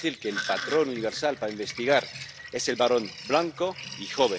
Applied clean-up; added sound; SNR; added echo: none; Sink (filling or washing); 11 dB; none.